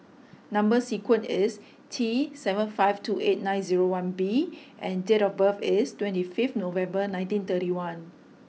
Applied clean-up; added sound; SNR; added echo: none; none; none; none.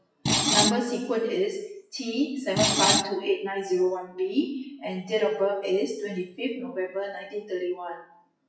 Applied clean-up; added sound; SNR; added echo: classical method WPE with log-MMSE.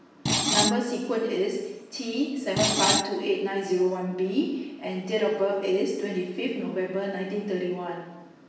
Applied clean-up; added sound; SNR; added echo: none; Screech; -3 dB; reverberation time 0.9 s.